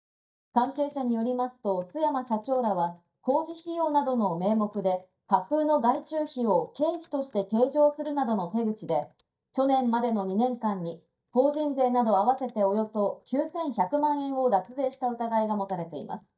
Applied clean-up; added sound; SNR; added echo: neural mask model DeepFilterNet 3.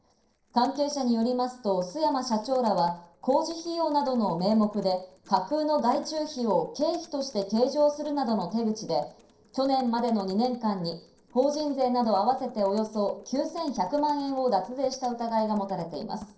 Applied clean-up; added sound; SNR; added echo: neural separator model SepFormer DNS4.